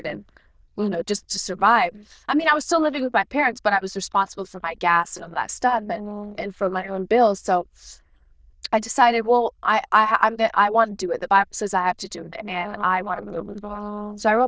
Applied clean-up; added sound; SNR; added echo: neural diffusion model UNIVERSE++.